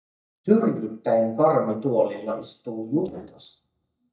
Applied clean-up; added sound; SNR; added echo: neural mask model DeepFilterNet 3.